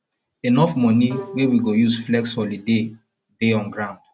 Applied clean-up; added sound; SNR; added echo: none; Bowed string instrument; 19 dB; none.